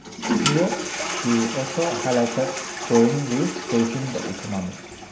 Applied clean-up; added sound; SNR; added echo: none; Toilet flush; 5 dB; none.